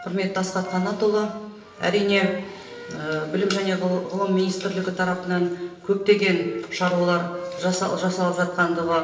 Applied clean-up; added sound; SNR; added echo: none; Wind instrument, woodwind instrument; 17 dB; reverberation time 0.9 s.